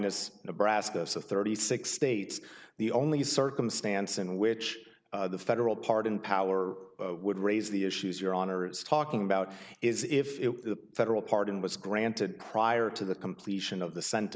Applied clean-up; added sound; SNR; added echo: none; none; none; none.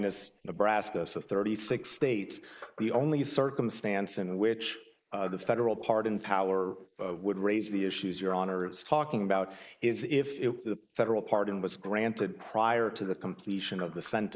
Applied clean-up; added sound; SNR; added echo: neural mask model Resemble Enhance denoiser.